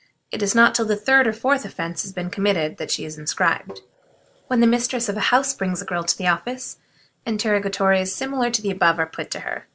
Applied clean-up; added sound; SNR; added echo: none; Tap; 19 dB; none.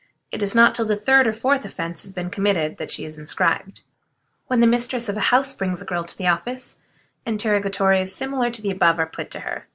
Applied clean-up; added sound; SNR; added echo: neural mask model Resemble Enhance denoiser.